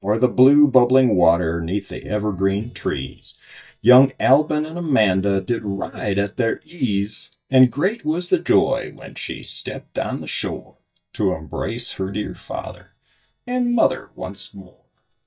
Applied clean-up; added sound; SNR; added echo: neural mask model DeepFilterNet 3.